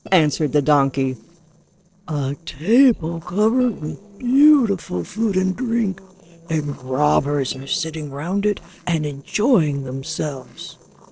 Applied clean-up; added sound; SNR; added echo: neural separator model SepFormer DNS4.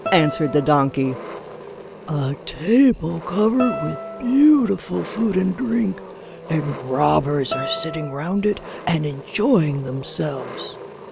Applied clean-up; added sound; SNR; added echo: none; Guitar + Engine; 12 dB; none.